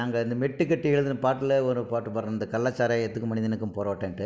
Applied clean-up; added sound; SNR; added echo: none; none; none; none.